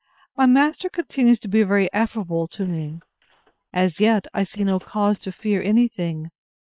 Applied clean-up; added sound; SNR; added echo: neural separator model SepFormer WHAM!.